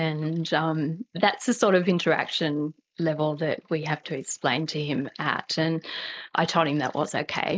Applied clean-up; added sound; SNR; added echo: neural mask model Resemble Enhance denoiser.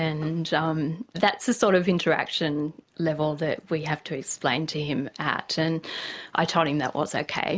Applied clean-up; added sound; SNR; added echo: none; none; none; none.